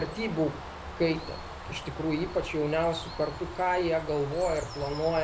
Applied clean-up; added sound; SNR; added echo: none; Bird; 10 dB; none.